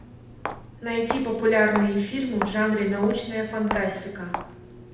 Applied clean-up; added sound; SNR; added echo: none; Walk, footsteps; 10 dB; reverberation time 0.9 s.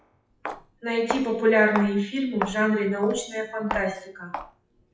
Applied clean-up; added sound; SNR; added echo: classical method WPE with log-MMSE.